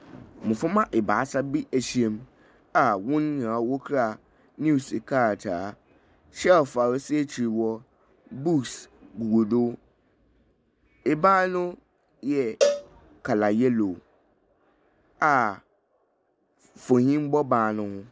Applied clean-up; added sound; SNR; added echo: none; Cowbell; 4 dB; none.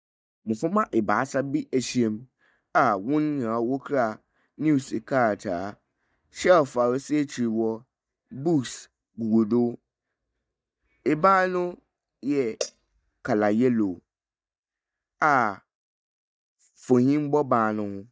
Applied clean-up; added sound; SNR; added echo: neural mask model DeepFilterNet 3.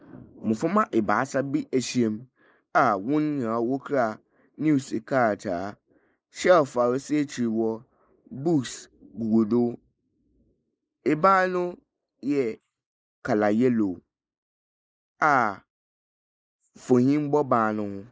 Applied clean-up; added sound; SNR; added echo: neural mask model Resemble Enhance denoiser.